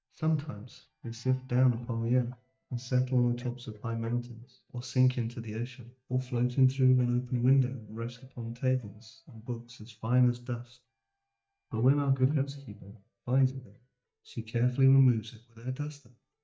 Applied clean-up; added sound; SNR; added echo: neural mask model DeepFilterNet 3.